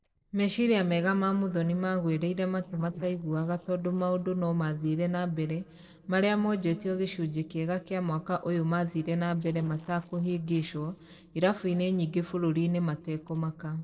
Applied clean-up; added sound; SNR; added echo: neural separator model SepFormer DNS4.